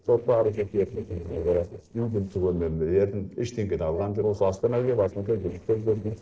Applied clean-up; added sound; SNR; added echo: neural separator model SepFormer DNS4.